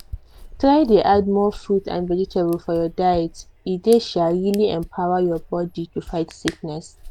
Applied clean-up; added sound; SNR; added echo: none; Hands; 19 dB; none.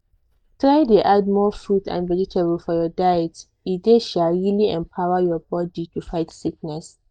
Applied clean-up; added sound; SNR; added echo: neural mask model DeepFilterNet 3.